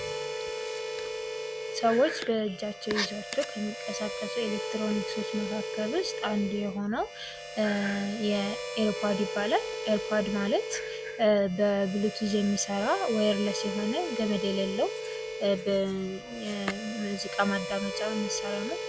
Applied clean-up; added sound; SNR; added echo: none; Harmonica; 6 dB; none.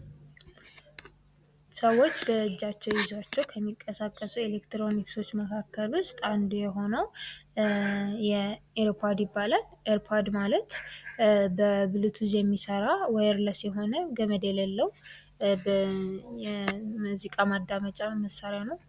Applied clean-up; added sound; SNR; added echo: none; none; none; none.